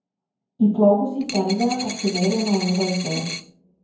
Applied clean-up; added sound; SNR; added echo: none; Coin (dropping); 10 dB; reverberation time 0.9 s.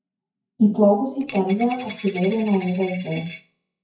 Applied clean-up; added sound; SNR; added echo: classical method WPE with log-MMSE.